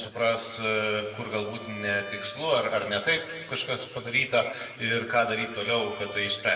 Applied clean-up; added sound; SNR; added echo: none; Bowed string instrument; 18 dB; reverberation time 2.0 s.